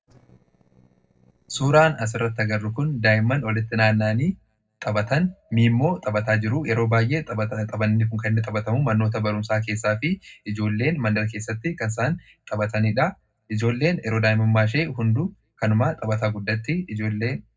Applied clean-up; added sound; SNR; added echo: neural separator model SepFormer DNS4.